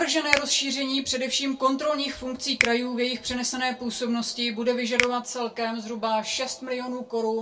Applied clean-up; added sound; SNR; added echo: none; Finger snapping; 8 dB; reverberation time 0.2 s.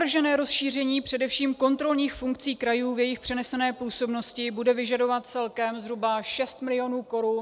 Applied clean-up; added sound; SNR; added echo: none; none; none; none.